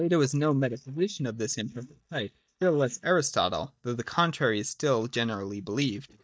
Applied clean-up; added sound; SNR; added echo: neural mask model DeepFilterNet 3.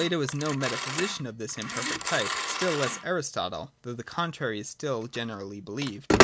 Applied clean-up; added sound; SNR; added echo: none; Telephone; -1 dB; none.